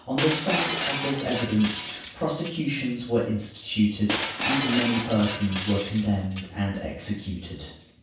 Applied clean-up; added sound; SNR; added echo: none; Shatter; 4 dB; reverberation time 0.7 s.